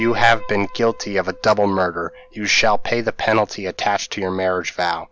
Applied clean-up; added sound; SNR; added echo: none; Piano; 10 dB; none.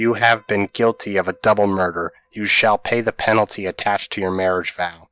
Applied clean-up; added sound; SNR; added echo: neural mask model DeepFilterNet 3.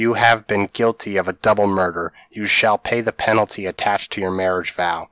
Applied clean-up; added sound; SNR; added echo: none; none; none; none.